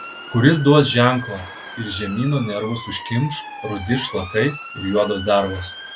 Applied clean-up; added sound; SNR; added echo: none; Motor vehicle (road) / Siren; 14 dB; none.